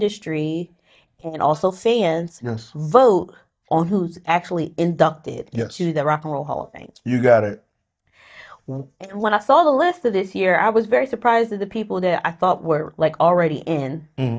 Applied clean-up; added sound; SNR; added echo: neural mask model DeepFilterNet 3.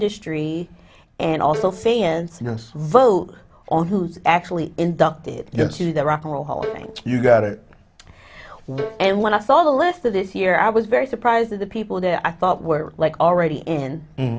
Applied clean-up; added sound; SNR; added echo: none; Bowed string instrument; 14 dB; none.